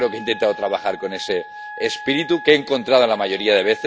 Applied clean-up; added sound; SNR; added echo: none; Wind instrument, woodwind instrument; 15 dB; none.